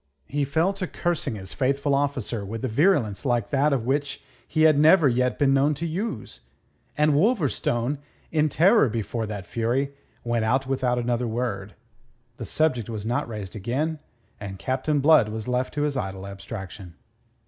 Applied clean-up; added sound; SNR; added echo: none; none; none; none.